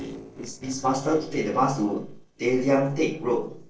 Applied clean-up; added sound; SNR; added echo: neural separator model SepFormer DNS4.